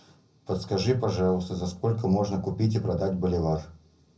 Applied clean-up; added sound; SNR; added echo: none; none; none; reverberation time 0.4 s.